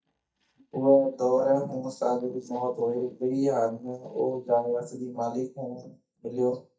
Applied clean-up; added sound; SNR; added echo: neural mask model DeepFilterNet 3.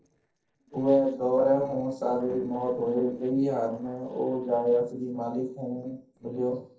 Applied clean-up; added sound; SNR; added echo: neural separator model SepFormer DNS4.